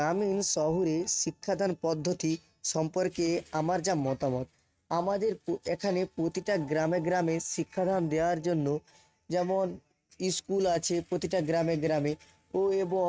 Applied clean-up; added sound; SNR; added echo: neural mask model RNNoise.